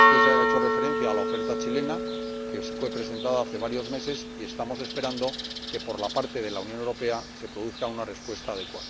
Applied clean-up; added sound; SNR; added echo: none; Church bell; -4 dB; none.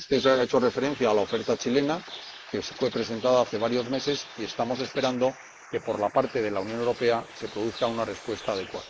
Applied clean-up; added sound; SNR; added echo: neural mask model Resemble Enhance denoiser.